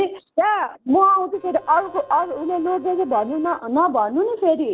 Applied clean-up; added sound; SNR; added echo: neural separator model SepFormer DNS4.